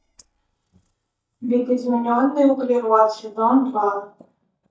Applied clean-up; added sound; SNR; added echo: neural mask model DeepFilterNet 3.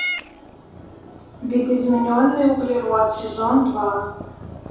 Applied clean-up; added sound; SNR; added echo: none; Meow / Purr; 14 dB; reverberation time 0.8 s.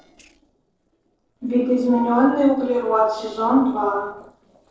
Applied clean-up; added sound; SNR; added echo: neural separator model SepFormer DNS4.